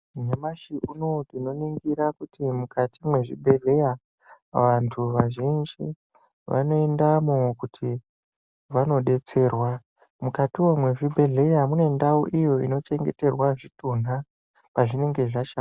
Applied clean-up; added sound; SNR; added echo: none; none; none; none.